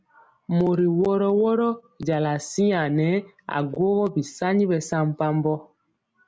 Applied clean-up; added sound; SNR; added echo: none; none; none; none.